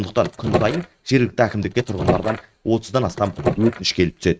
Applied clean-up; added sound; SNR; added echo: neural mask model RNNoise.